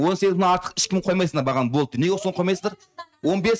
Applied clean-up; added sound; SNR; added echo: neural mask model RNNoise.